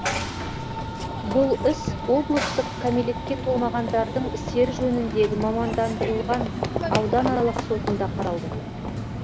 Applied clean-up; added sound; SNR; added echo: none; Run / Train; 3 dB; none.